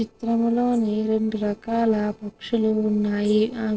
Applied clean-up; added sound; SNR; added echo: neural separator model SepFormer DNS4.